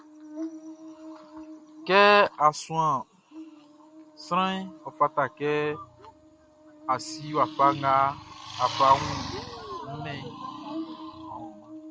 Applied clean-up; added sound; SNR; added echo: none; Buzz; 16 dB; none.